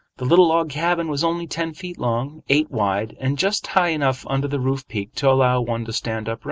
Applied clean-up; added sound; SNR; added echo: none; none; none; none.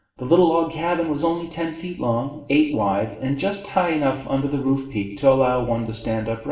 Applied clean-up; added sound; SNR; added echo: none; none; none; reverberation time 0.7 s.